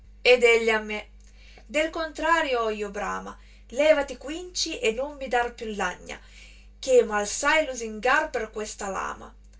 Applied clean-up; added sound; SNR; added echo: none; none; none; reverberation time 0.2 s.